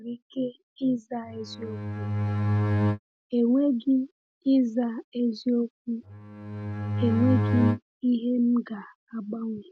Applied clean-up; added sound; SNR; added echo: none; Bowed string instrument; -1 dB; none.